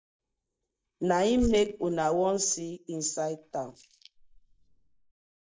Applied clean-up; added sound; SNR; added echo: neural mask model Resemble Enhance denoiser.